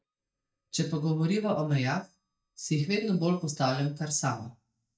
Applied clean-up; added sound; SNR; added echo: neural mask model DeepFilterNet 3.